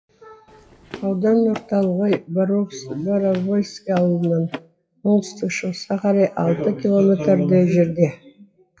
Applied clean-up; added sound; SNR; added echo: classical method WPE with log-MMSE.